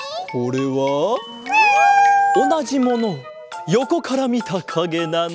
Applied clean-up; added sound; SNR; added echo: none; Meow; -2 dB; none.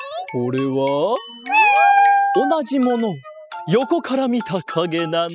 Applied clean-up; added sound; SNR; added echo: classical method spectral subtraction.